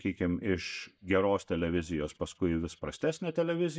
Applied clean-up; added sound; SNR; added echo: neural mask model DeepFilterNet 3.